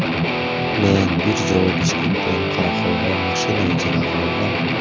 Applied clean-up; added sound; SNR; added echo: none; Guitar; -3 dB; none.